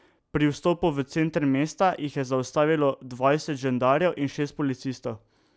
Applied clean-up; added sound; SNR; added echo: none; none; none; none.